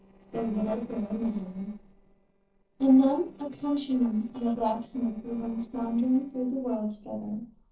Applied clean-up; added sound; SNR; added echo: neural separator model SepFormer DNS4.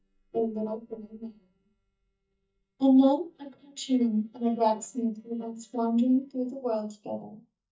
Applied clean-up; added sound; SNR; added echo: neural mask model DeepFilterNet 3.